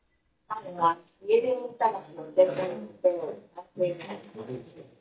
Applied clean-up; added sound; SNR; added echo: neural mask model DeepFilterNet 3.